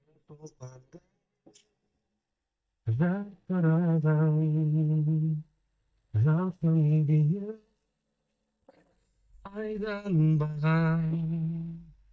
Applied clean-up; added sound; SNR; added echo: neural mask model DeepFilterNet 3.